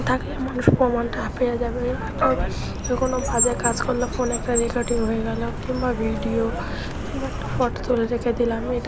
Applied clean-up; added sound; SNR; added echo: none; Car; 3 dB; none.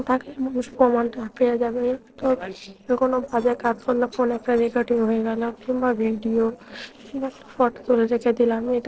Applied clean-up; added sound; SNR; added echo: neural separator model SepFormer DNS4.